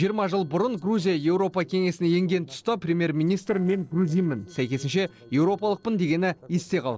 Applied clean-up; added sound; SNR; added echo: neural separator model SepFormer DNS4.